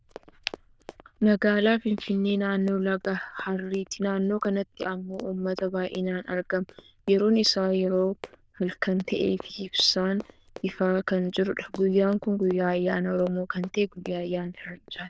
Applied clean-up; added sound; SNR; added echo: neural diffusion model UNIVERSE++.